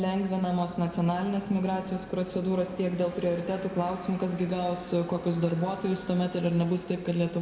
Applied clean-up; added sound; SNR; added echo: none; Train; 16 dB; reverberation time 1.9 s.